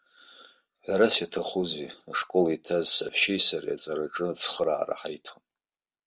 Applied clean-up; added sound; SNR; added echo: none; none; none; none.